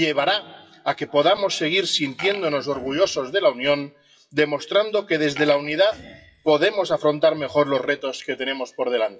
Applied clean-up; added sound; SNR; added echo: classical method WPE with log-MMSE.